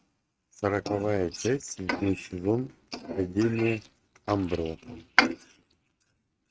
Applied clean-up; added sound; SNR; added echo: neural mask model RNNoise.